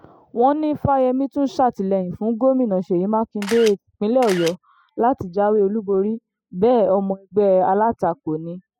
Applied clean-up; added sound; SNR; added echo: classical method spectral subtraction.